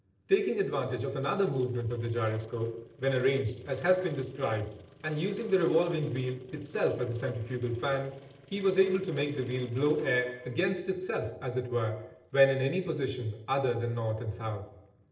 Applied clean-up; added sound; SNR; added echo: neural separator model SepFormer DNS4.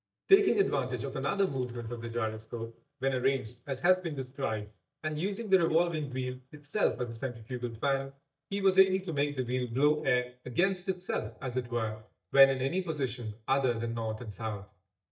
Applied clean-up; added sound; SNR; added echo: neural mask model DeepFilterNet 3.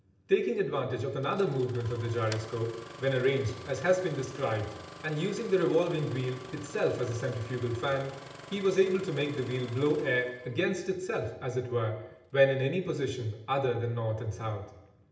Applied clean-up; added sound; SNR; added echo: none; Engine starting; 18 dB; reverberation time 0.8 s.